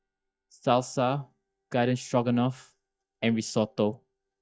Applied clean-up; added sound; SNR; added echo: neural mask model DeepFilterNet 3.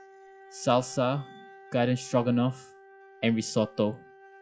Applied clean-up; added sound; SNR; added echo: classical method log-MMSE.